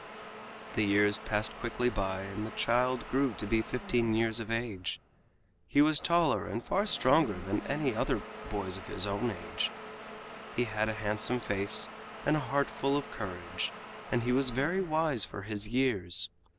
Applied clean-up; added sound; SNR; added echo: none; Domestic sounds, home sounds; 14 dB; none.